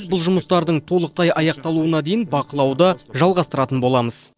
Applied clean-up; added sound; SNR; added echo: neural separator model SepFormer DNS4.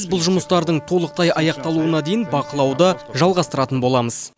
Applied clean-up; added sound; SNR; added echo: none; Brass instrument; 19 dB; none.